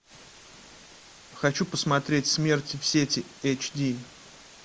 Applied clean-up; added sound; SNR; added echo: none; none; none; none.